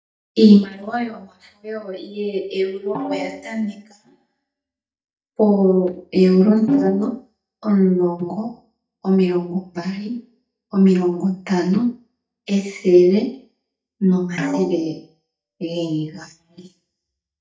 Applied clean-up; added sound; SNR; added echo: neural mask model DeepFilterNet 3.